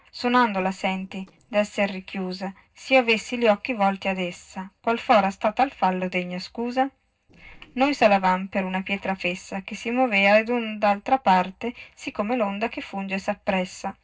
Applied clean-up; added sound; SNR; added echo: neural separator model SepFormer DNS4.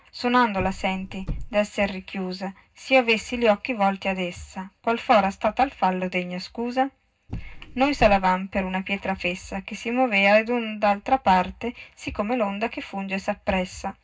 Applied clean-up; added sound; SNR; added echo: none; Car; 9 dB; reverberation time 0.4 s.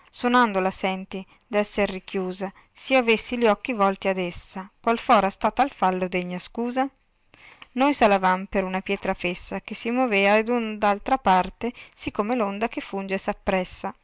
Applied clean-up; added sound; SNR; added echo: none; none; none; none.